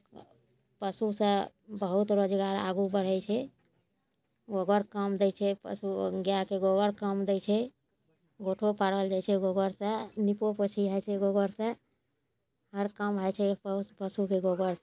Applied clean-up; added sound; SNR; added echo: none; none; none; none.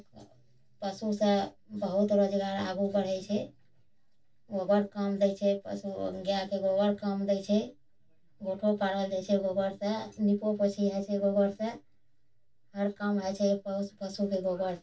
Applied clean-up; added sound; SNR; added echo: none; none; none; reverberation time 0.1 s.